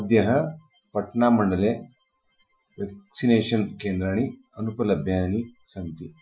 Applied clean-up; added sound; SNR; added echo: classical method Wiener filter.